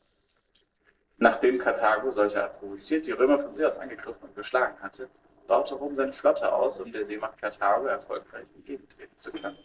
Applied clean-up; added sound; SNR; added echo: neural separator model SepFormer DNS4.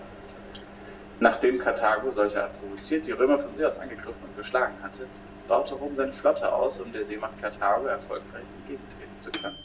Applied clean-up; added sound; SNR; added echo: none; Microwave oven; 13 dB; reverberation time 0.2 s.